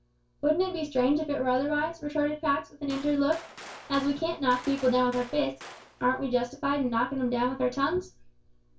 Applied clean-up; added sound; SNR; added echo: none; Gunshot, gunfire; 18 dB; reverberation time 0.2 s.